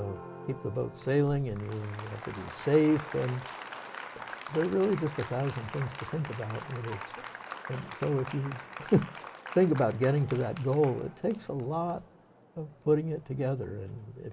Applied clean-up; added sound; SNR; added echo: none; Applause; 13 dB; none.